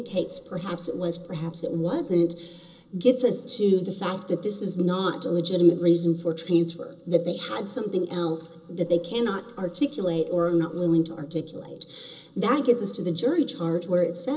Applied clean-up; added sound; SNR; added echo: neural separator model SepFormer DNS4.